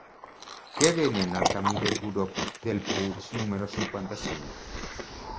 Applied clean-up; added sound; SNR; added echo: neural mask model Resemble Enhance denoiser.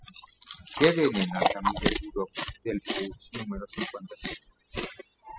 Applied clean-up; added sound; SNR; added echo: classical method spectral subtraction.